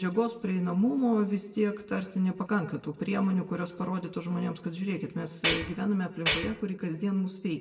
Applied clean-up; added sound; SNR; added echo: none; Tools; -1 dB; reverberation time 0.7 s.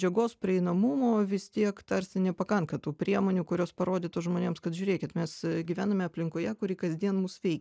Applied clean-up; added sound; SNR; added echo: none; none; none; none.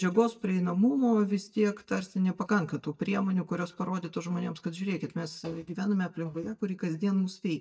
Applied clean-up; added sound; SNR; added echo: neural mask model DeepFilterNet 3.